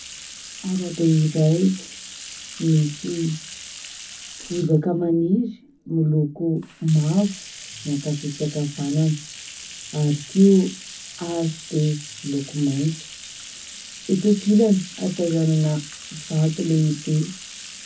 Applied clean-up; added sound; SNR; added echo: none; Bathtub (filling or washing); 16 dB; reverberation time 0.3 s.